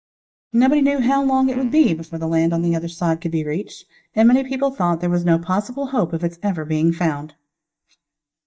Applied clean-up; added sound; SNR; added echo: neural mask model DeepFilterNet 3.